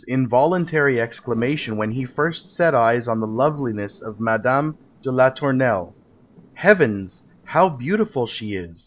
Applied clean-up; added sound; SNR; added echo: neural separator model SepFormer DNS4.